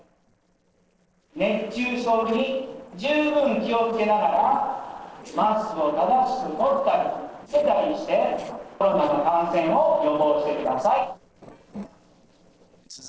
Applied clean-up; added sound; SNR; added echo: neural separator model SepFormer DNS4.